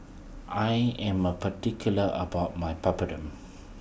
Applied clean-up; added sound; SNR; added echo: none; none; none; none.